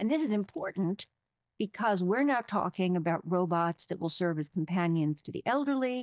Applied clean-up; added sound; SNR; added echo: neural mask model DeepFilterNet 3.